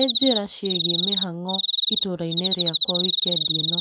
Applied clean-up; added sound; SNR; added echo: neural mask model RNNoise.